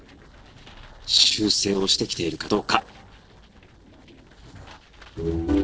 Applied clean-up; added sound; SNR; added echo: neural separator model SepFormer DNS4.